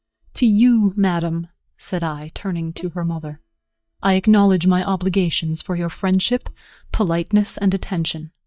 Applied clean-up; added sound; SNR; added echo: neural mask model DeepFilterNet 3.